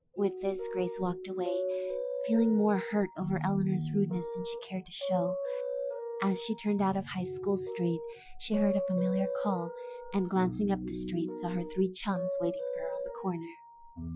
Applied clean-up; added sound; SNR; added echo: classical method Wiener filter.